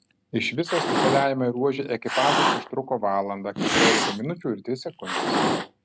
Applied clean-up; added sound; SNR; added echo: none; Cat; -1 dB; none.